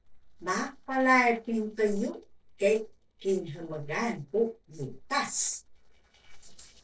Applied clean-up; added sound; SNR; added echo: neural separator model SepFormer DNS4.